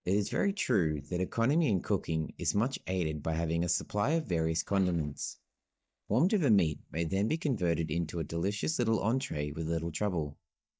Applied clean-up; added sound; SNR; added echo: neural mask model DeepFilterNet 3.